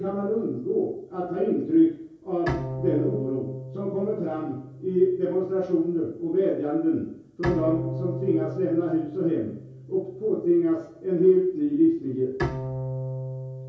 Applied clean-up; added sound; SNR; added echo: none; Bowed string instrument; 10 dB; reverberation time 0.6 s.